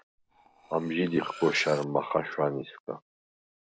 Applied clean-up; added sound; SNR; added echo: none; Cutlery, silverware; 17 dB; none.